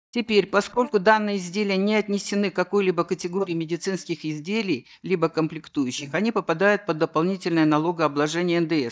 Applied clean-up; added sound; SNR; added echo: neural mask model DeepFilterNet 3.